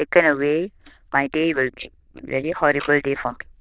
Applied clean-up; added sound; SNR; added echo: neural diffusion model UNIVERSE++.